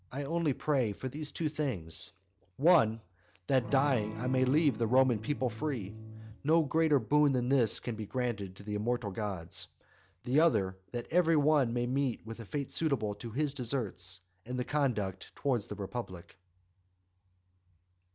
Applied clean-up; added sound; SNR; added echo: none; Electric guitar / Strum; 11 dB; none.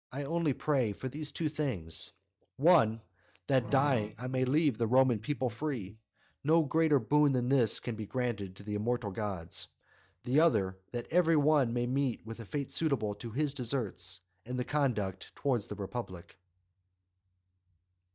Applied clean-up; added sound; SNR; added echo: neural mask model DeepFilterNet 3.